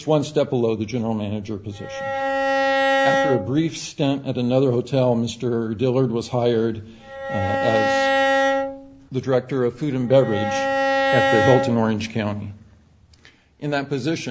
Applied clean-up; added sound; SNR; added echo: none; Bowed string instrument; -1 dB; none.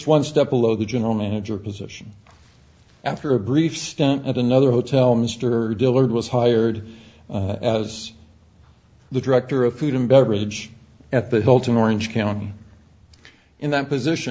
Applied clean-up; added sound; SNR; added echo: none; none; none; none.